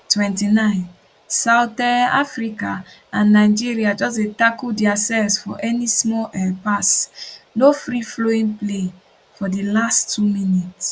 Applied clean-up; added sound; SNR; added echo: none; none; none; none.